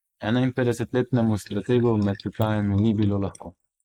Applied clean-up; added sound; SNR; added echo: neural mask model Resemble Enhance denoiser.